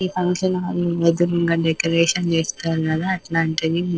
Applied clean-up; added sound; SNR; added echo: neural separator model SepFormer DNS4.